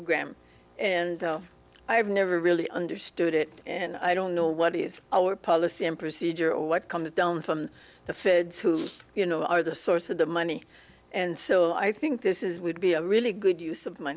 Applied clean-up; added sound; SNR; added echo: none; none; none; none.